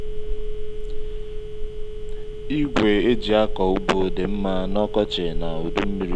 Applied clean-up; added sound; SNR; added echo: none; Telephone; 0 dB; none.